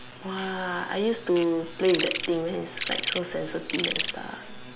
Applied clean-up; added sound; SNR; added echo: none; Insect; 5 dB; none.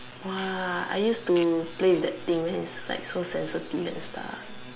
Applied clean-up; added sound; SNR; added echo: none; none; none; none.